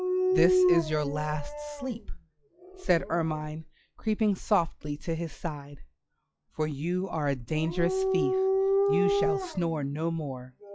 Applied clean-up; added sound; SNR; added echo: classical method log-MMSE.